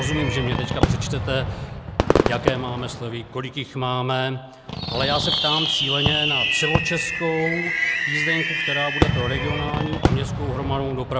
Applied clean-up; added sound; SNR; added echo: none; Fireworks; -3 dB; none.